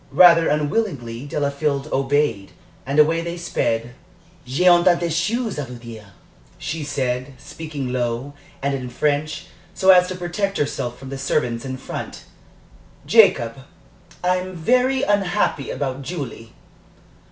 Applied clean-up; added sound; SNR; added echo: none; none; none; none.